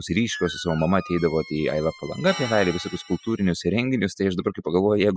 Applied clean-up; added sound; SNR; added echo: classical method spectral subtraction.